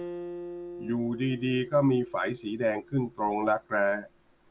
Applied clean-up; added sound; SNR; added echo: none; Acoustic guitar; 14 dB; none.